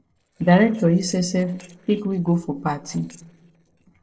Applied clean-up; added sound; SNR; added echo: neural separator model SepFormer DNS4.